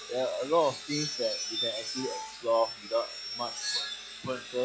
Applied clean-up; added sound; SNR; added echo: classical method log-MMSE.